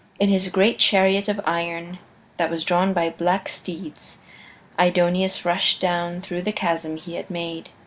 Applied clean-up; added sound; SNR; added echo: none; none; none; none.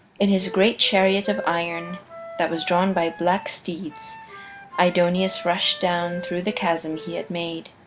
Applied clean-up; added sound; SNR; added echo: none; Wind instrument, woodwind instrument; 15 dB; none.